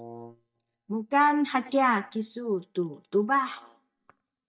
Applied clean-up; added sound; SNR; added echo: neural mask model DeepFilterNet 3.